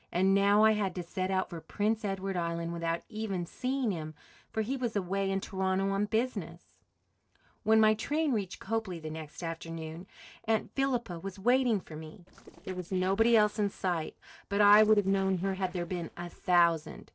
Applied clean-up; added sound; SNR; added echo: neural separator model SepFormer DNS4.